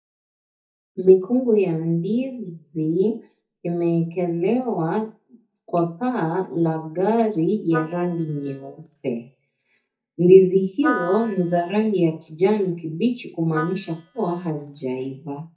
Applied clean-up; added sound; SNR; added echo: neural mask model DeepFilterNet 3.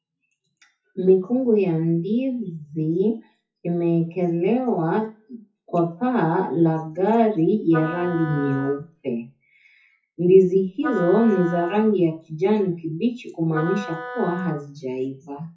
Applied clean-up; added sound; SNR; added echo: classical method WPE with log-MMSE.